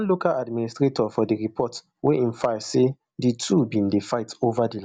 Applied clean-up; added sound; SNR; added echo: none; none; none; none.